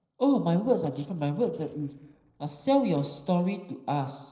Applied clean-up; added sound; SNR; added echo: neural separator model SepFormer DNS4.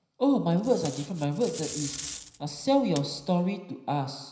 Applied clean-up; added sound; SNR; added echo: none; Packing tape, duct tape; 14 dB; reverberation time 0.9 s.